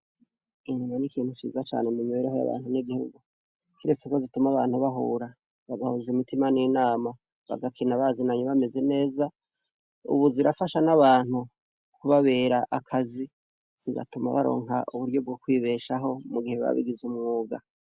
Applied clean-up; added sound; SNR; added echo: none; none; none; none.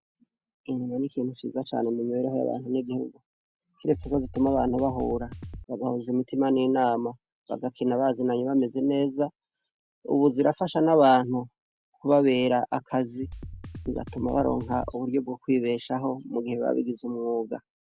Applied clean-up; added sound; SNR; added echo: none; Drum kit; 12 dB; none.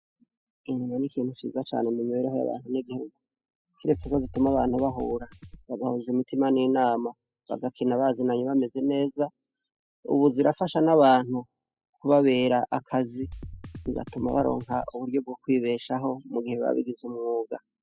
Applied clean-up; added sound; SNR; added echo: classical method spectral subtraction.